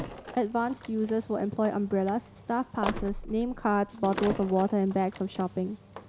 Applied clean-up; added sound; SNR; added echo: none; Slam; 11 dB; none.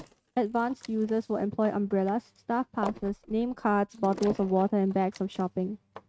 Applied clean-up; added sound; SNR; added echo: neural mask model RNNoise.